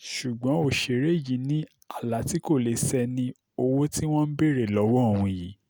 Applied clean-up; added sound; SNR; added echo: none; none; none; none.